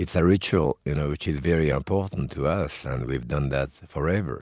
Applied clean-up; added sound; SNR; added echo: none; none; none; none.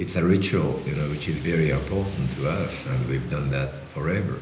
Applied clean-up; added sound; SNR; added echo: none; Rain; 17 dB; reverberation time 1.0 s.